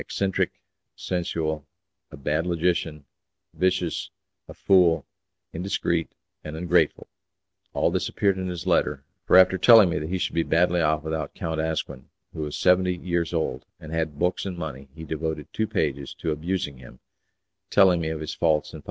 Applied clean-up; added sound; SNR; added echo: none; none; none; none.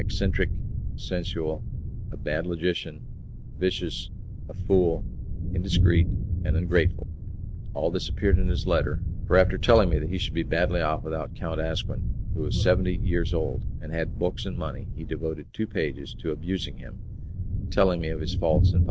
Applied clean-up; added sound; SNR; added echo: none; Thunder; 0 dB; none.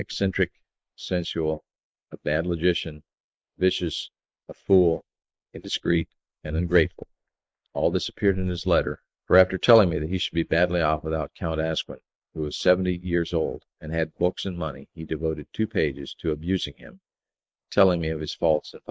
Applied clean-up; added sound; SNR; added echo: neural mask model Resemble Enhance denoiser.